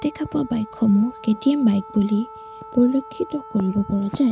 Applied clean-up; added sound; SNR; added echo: none; Wind instrument, woodwind instrument; 18 dB; none.